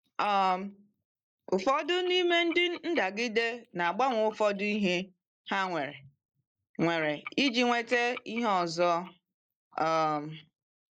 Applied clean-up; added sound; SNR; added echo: neural mask model Resemble Enhance denoiser.